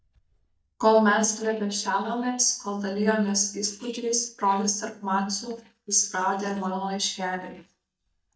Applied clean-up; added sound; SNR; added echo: neural mask model DeepFilterNet 3.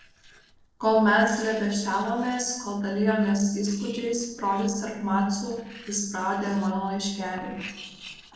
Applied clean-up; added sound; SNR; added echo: neural separator model SepFormer DNS4.